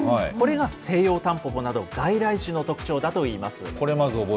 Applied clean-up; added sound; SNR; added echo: none; none; none; none.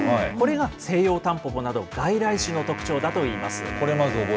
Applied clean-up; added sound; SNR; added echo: none; Wind instrument, woodwind instrument; 11 dB; none.